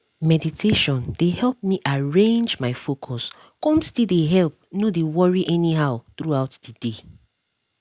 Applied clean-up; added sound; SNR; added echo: none; none; none; none.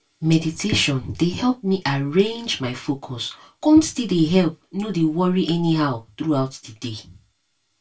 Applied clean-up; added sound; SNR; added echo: none; none; none; reverberation time 0.2 s.